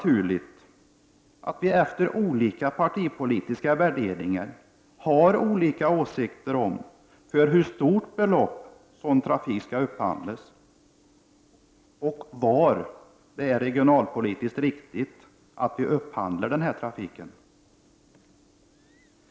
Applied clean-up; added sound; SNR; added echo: none; none; none; none.